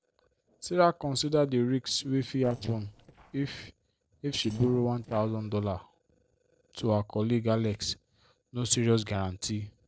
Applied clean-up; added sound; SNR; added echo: neural separator model SepFormer DNS4.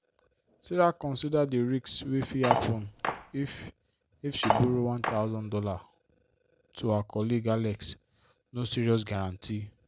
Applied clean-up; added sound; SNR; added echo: none; Cutlery, silverware; 2 dB; none.